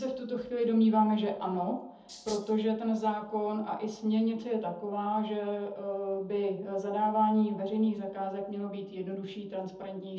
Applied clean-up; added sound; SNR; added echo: none; Rattle (instrument); 18 dB; reverberation time 0.6 s.